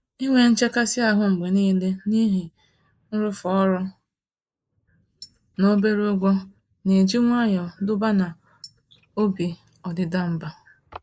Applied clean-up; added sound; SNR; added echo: neural mask model Resemble Enhance denoiser.